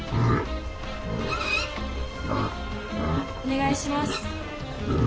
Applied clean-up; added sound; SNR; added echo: none; Livestock, farm animals, working animals; -3 dB; none.